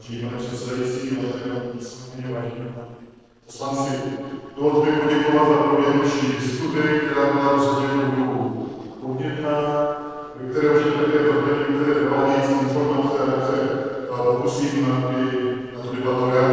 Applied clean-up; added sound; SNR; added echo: neural separator model SepFormer DNS4.